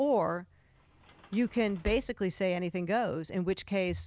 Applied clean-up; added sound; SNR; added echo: none; Sliding door / Slam; 20 dB; none.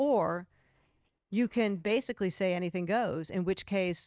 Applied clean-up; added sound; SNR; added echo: neural mask model DeepFilterNet 3.